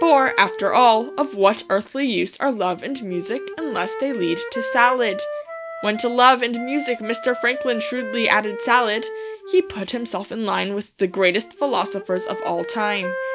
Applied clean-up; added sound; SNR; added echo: none; Wind instrument, woodwind instrument; 11 dB; none.